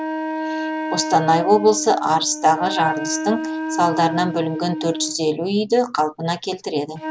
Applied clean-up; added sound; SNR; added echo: none; Wind instrument, woodwind instrument; 7 dB; none.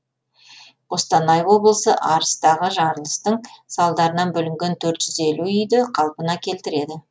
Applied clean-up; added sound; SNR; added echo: none; none; none; none.